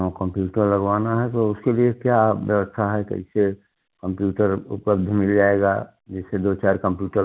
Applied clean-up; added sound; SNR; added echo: none; none; none; none.